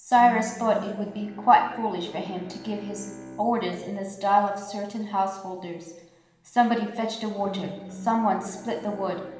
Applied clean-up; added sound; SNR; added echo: none; Bowed string instrument; 17 dB; reverberation time 1.1 s.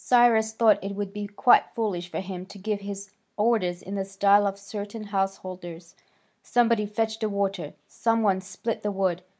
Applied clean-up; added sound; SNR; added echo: none; none; none; none.